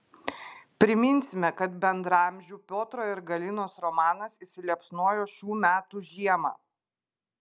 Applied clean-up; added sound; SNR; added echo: none; none; none; none.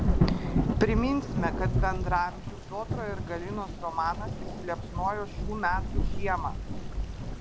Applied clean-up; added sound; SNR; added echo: none; Thunder / Rain; -3 dB; none.